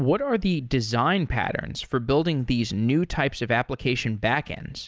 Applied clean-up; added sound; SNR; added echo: none; none; none; none.